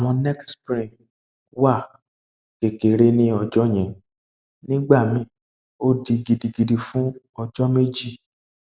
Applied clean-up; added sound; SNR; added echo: none; none; none; none.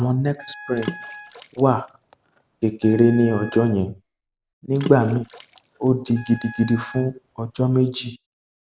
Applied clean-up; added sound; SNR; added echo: none; Wind instrument, woodwind instrument + Water / Splash, splatter; 16 dB; none.